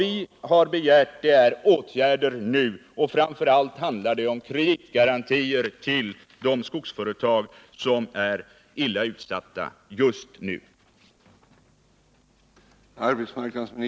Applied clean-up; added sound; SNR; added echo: none; none; none; none.